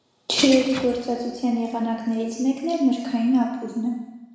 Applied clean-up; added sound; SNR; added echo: none; Shatter / Crushing; 13 dB; reverberation time 1.0 s.